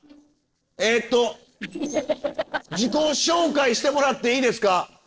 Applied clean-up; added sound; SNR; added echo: neural separator model SepFormer DNS4.